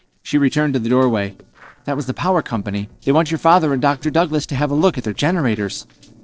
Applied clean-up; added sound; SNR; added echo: neural separator model SepFormer DNS4.